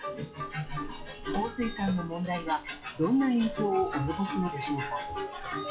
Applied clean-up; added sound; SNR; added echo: classical method log-MMSE.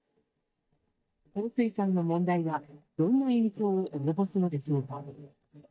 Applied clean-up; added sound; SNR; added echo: neural mask model DeepFilterNet 3.